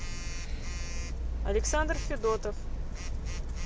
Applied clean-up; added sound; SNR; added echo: none; Telephone; 9 dB; none.